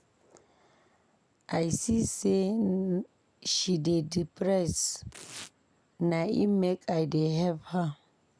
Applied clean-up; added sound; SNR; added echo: none; Tearing; 18 dB; none.